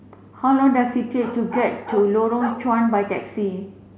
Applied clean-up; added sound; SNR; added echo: none; Bark; 14 dB; none.